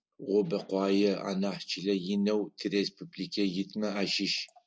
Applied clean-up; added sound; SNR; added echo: none; none; none; none.